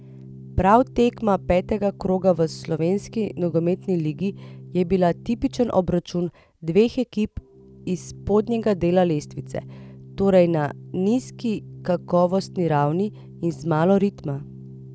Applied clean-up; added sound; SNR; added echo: none; Organ; 18 dB; none.